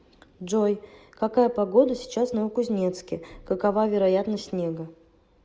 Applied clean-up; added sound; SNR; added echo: none; none; none; none.